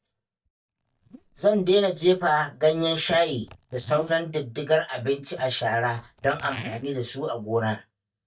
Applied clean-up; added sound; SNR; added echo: neural mask model DeepFilterNet 3.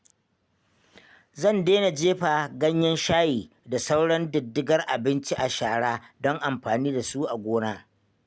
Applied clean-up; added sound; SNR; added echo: none; none; none; none.